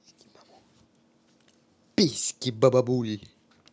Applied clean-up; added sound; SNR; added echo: none; none; none; none.